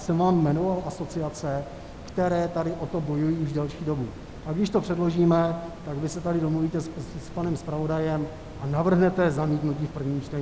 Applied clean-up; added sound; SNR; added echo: none; Buzz + Water; 15 dB; none.